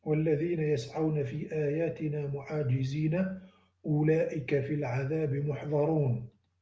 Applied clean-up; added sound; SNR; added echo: none; none; none; none.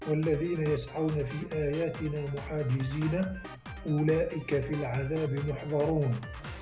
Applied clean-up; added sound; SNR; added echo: none; Drum kit; 12 dB; none.